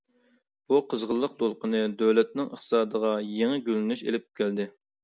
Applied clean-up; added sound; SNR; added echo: none; none; none; none.